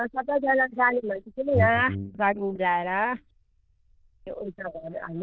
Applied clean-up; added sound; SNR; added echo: neural diffusion model UNIVERSE++.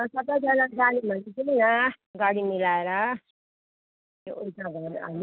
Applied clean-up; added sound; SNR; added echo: none; none; none; none.